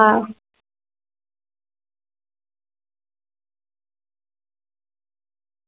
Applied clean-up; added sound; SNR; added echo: none; none; none; none.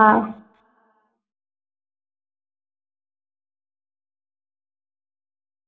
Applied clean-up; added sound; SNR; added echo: none; none; none; reverberation time 0.4 s.